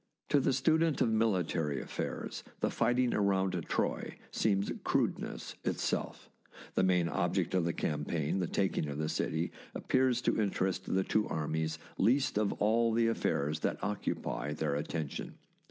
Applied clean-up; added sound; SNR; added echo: none; none; none; none.